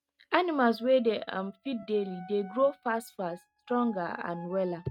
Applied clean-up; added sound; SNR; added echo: neural mask model RNNoise.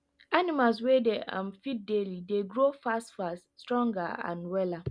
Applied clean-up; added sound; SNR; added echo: none; none; none; none.